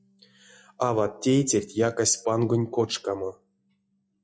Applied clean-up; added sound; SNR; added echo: classical method log-MMSE.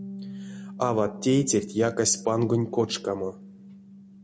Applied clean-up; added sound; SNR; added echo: none; Bass guitar; 14 dB; none.